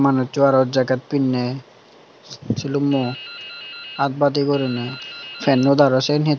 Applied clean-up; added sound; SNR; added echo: none; Drip; 17 dB; none.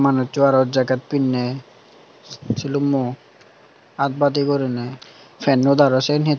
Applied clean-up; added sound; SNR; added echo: none; none; none; none.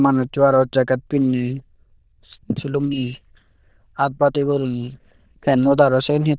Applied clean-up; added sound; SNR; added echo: neural diffusion model UNIVERSE++.